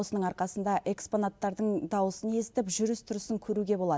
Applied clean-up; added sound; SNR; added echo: none; none; none; none.